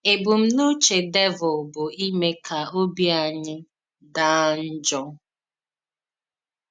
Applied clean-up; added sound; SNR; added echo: none; none; none; none.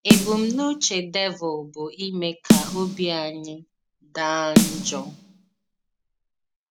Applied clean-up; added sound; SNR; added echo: none; Snare drum; -3 dB; none.